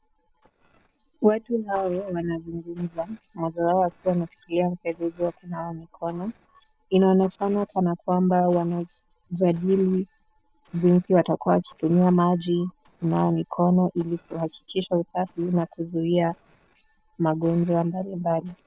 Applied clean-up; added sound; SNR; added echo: neural separator model SepFormer DNS4.